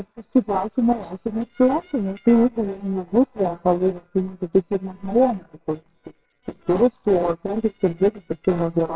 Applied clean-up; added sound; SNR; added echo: neural separator model SepFormer WHAMR!.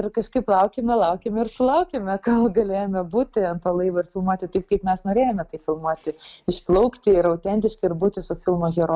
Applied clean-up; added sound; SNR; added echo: none; none; none; none.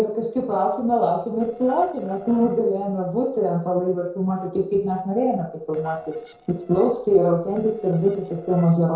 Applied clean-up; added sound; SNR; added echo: neural separator model SepFormer DNS4.